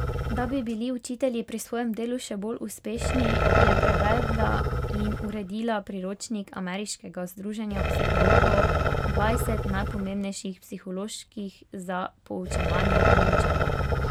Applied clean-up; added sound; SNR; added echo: none; Growling; -5 dB; none.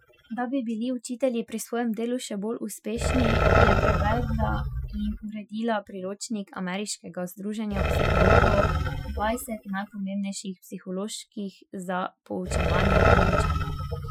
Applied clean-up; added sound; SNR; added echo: classical method Wiener filter.